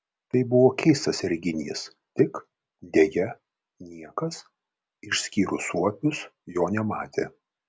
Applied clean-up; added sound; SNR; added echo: none; none; none; none.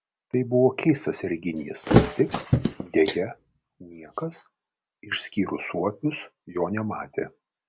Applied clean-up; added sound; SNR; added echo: none; Thump, thud; -2 dB; none.